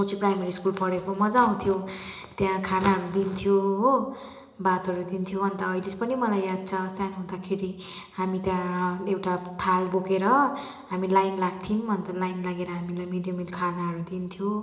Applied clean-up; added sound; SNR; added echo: none; none; none; reverberation time 0.8 s.